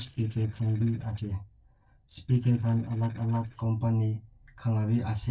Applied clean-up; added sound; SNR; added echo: neural separator model SepFormer DNS4.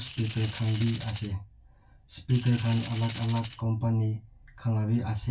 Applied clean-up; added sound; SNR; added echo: none; Tambourine; 14 dB; reverberation time 0.1 s.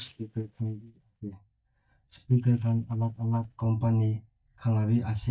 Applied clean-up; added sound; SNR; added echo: neural mask model DeepFilterNet 3.